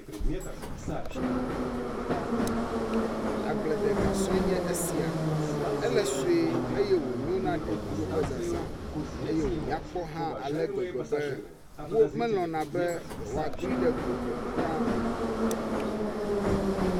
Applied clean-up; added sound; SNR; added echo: none; Subway, metro, underground; -2 dB; none.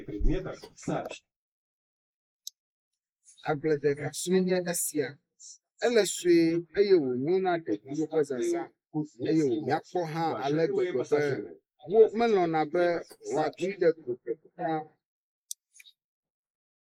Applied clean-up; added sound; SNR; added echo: neural mask model Resemble Enhance denoiser.